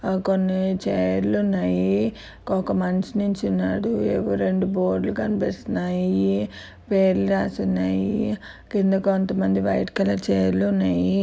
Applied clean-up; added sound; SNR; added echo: none; none; none; none.